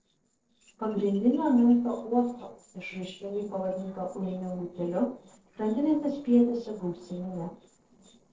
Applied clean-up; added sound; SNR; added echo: neural separator model SepFormer DNS4.